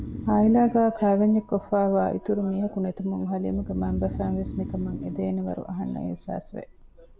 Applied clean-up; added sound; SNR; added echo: none; Breathing; 13 dB; none.